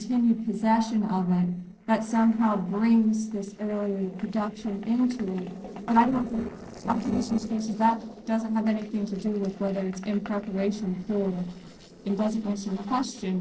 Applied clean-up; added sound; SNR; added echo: neural separator model SepFormer DNS4.